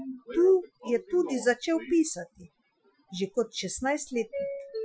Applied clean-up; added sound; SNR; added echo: classical method Wiener filter.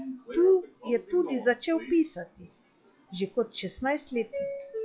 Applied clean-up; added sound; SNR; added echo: classical method log-MMSE.